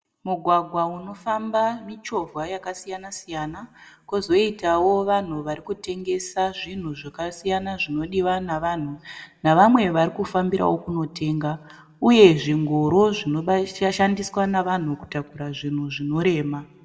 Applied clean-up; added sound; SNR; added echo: none; none; none; reverberation time 0.9 s.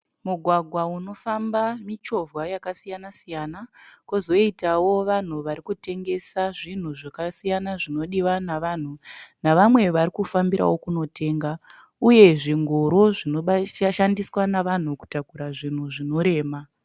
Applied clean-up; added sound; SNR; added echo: none; none; none; none.